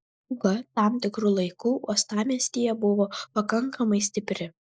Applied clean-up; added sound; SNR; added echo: neural mask model Resemble Enhance denoiser.